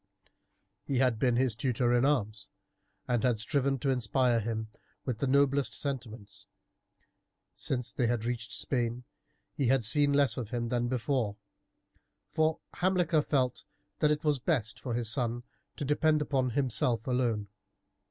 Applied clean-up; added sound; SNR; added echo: none; none; none; none.